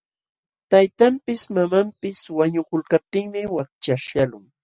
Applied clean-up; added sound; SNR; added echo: none; none; none; none.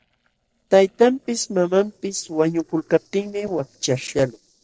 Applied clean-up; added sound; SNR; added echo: neural separator model SepFormer DNS4.